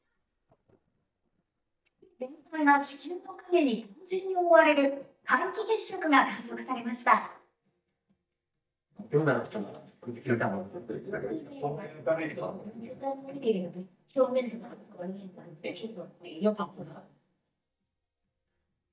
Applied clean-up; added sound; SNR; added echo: neural mask model DeepFilterNet 3.